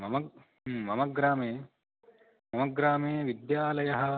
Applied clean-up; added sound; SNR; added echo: none; none; none; none.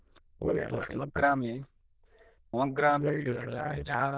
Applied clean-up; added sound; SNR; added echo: neural diffusion model UNIVERSE++.